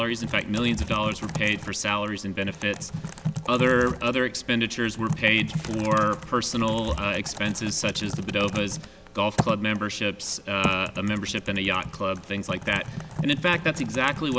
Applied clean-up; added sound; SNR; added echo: none; Typing; 8 dB; none.